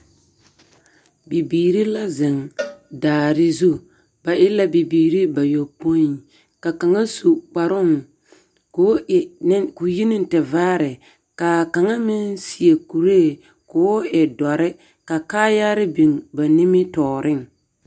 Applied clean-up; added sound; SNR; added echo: none; Cowbell; 18 dB; none.